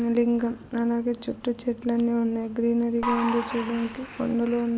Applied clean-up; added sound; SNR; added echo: none; Applause / Crowd; 12 dB; none.